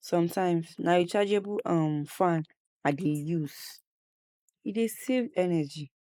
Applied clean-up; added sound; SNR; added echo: neural mask model Resemble Enhance denoiser.